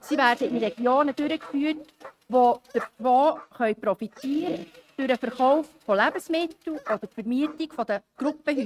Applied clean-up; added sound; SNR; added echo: neural mask model RNNoise.